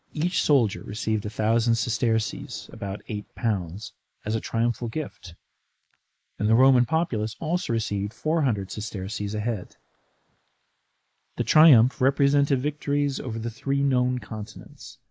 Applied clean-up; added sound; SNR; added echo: neural mask model Resemble Enhance denoiser.